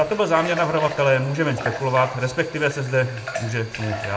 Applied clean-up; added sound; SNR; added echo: none; Water tap, faucet / Water; 12 dB; reverberation time 0.5 s.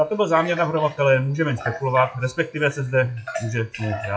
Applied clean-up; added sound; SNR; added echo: classical method WPE with log-MMSE.